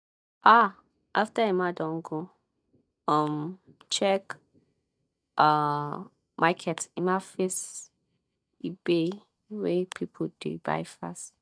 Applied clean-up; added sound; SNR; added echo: neural mask model DeepFilterNet 3.